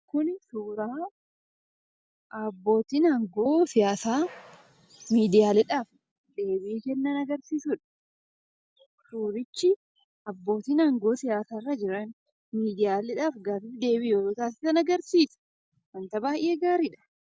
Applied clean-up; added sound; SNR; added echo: none; none; none; none.